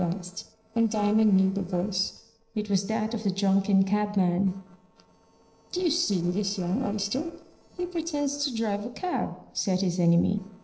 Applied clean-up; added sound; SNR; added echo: neural separator model SepFormer DNS4.